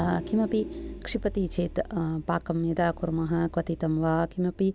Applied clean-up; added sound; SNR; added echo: none; Vehicle; 13 dB; none.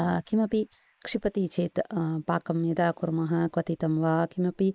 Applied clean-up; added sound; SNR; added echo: neural mask model Resemble Enhance denoiser.